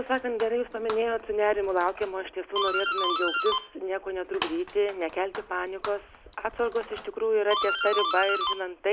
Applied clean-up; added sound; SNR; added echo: none; Doorbell; 5 dB; none.